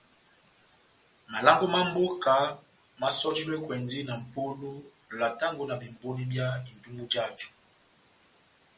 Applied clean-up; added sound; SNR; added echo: none; none; none; none.